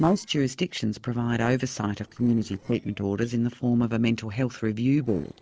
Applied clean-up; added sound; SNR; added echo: neural separator model SepFormer DNS4.